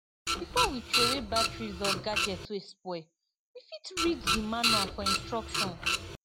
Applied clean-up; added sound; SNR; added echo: none; Printer; -5 dB; none.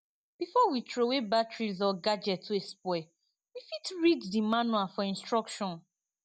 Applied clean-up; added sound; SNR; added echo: none; none; none; none.